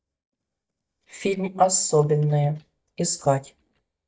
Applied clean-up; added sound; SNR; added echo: neural mask model DeepFilterNet 3.